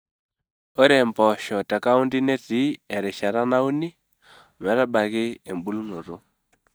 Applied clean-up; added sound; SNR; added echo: neural mask model DeepFilterNet 3.